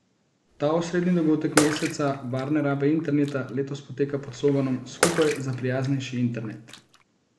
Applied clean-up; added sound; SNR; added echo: none; Bathtub (filling or washing) / Water / Splash, splatter; 8 dB; none.